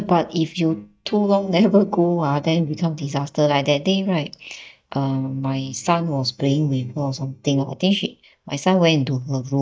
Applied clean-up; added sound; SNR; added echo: neural mask model DeepFilterNet 3.